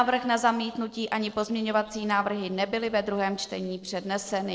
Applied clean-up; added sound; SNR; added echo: neural separator model SepFormer DNS4.